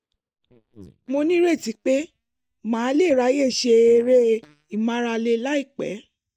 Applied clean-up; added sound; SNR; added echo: neural mask model DeepFilterNet 3.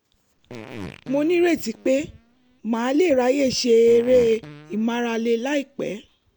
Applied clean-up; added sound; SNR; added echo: none; Fart; 20 dB; none.